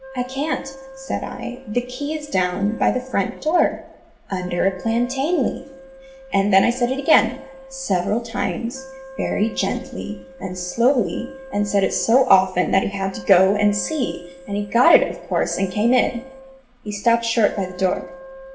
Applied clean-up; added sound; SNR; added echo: none; Wind instrument, woodwind instrument; 18 dB; reverberation time 0.7 s.